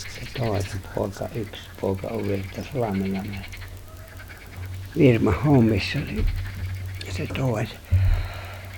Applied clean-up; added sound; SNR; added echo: none; Frog; 17 dB; none.